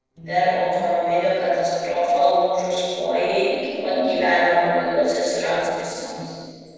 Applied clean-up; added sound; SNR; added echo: neural separator model SepFormer DNS4.